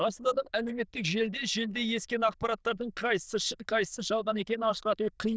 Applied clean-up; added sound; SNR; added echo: neural diffusion model UNIVERSE++.